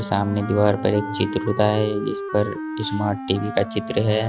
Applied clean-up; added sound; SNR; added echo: none; Wind instrument, woodwind instrument; 9 dB; none.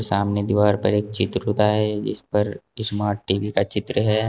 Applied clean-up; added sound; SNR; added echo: none; none; none; none.